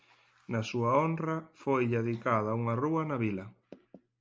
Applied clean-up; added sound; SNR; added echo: none; none; none; none.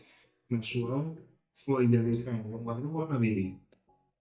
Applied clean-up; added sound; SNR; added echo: neural mask model DeepFilterNet 3.